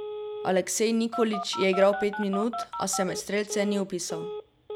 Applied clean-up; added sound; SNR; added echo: none; Telephone; 9 dB; none.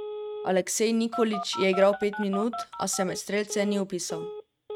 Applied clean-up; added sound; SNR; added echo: neural mask model RNNoise.